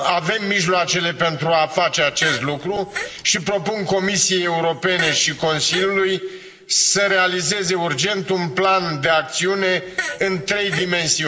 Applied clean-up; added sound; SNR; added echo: none; Fart; 10 dB; reverberation time 0.5 s.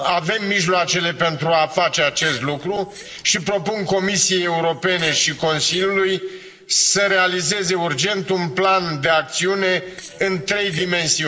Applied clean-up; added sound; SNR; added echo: neural separator model SepFormer DNS4.